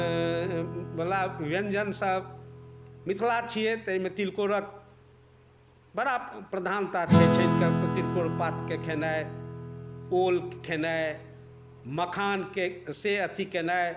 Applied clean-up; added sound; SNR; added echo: none; Acoustic guitar / Strum; 2 dB; none.